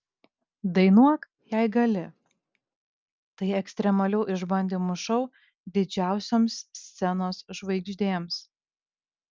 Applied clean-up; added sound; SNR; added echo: none; none; none; none.